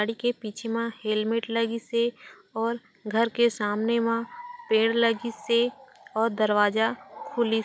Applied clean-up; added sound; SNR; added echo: none; none; none; none.